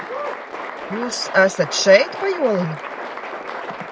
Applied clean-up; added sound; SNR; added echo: none; Applause; 9 dB; none.